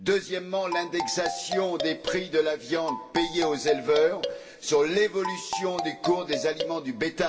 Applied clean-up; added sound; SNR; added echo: none; Marimba, xylophone; 7 dB; reverberation time 1.5 s.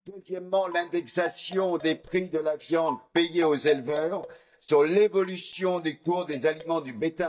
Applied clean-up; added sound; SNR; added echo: neural mask model DeepFilterNet 3.